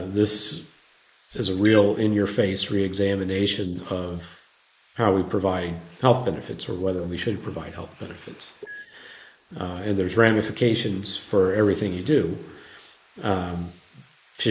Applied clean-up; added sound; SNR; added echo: neural mask model Resemble Enhance denoiser.